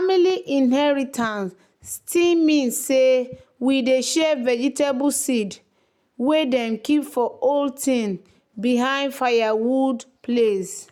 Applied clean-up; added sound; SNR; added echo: none; none; none; none.